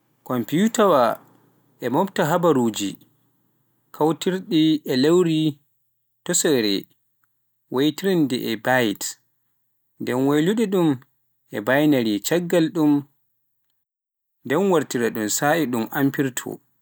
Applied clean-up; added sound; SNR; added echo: none; none; none; none.